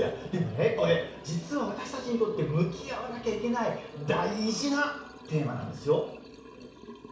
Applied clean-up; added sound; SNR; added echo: none; Liquid; 16 dB; reverberation time 0.6 s.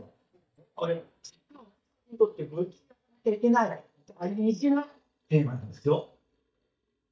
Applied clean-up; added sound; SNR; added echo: neural mask model DeepFilterNet 3.